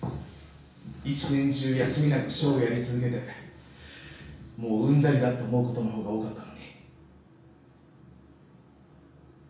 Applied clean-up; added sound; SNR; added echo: none; none; none; reverberation time 0.6 s.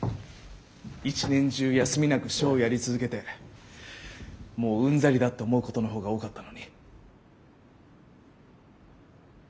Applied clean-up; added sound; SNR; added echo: none; none; none; none.